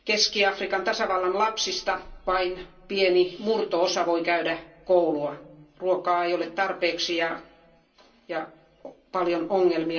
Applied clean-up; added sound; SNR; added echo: none; none; none; reverberation time 0.3 s.